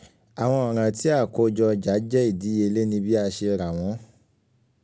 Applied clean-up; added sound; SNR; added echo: none; none; none; none.